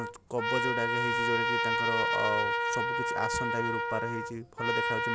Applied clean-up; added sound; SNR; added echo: none; Trumpet; -5 dB; none.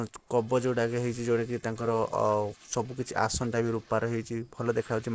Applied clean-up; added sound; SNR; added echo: neural mask model Resemble Enhance denoiser.